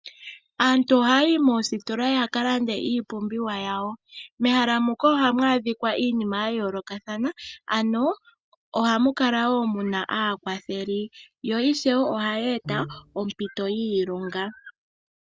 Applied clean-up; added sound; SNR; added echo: none; Brass instrument; 11 dB; none.